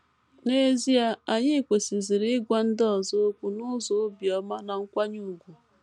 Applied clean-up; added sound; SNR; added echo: none; none; none; none.